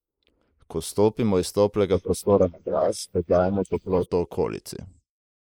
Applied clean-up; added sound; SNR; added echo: neural mask model Resemble Enhance denoiser.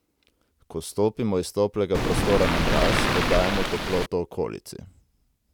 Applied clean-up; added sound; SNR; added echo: none; Waves, surf; -4 dB; none.